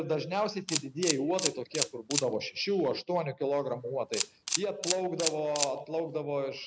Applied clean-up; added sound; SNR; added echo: none; Camera; 4 dB; none.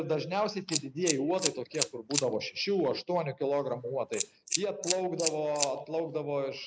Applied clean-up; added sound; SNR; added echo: neural mask model Resemble Enhance denoiser.